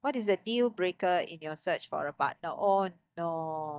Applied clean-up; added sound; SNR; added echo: neural mask model DeepFilterNet 3.